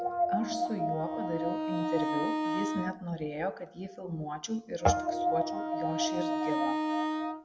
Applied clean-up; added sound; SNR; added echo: none; Wind instrument, woodwind instrument + Guitar; -5 dB; none.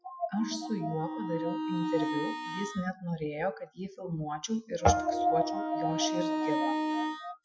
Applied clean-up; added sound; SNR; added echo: classical method Wiener filter.